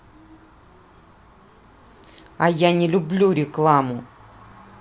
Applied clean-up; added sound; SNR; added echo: none; none; none; none.